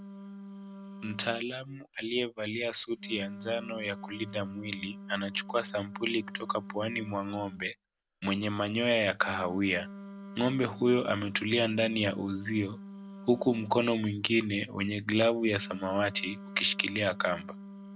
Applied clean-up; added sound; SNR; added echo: none; Wind instrument, woodwind instrument; 14 dB; none.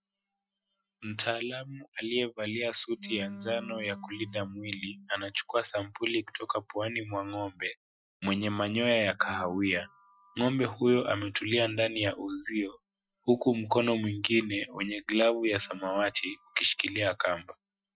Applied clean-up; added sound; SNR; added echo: classical method Wiener filter.